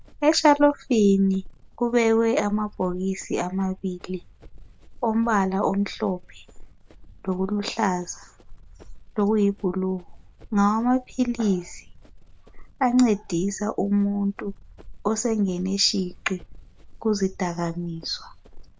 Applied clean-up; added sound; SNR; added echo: none; Run; 18 dB; none.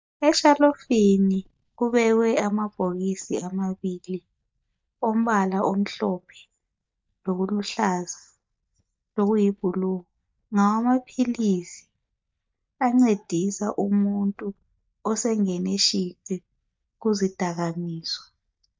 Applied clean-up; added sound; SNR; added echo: neural mask model DeepFilterNet 3.